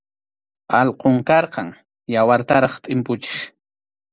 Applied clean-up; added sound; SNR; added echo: none; none; none; none.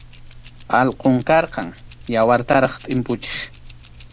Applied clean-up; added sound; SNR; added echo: none; Keys jangling; 12 dB; none.